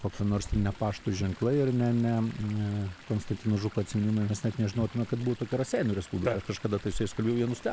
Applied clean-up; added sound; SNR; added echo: none; Chatter / Stream; 14 dB; none.